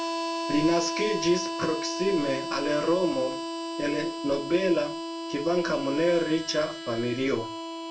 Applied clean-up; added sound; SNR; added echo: none; Harmonica; 5 dB; reverberation time 0.2 s.